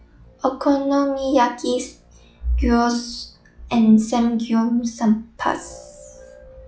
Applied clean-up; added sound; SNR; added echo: classical method log-MMSE.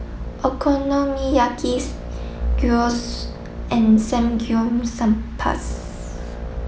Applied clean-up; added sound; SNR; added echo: none; Brass instrument; 18 dB; none.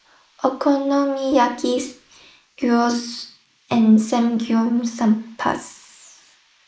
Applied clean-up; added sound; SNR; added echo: neural mask model Resemble Enhance denoiser.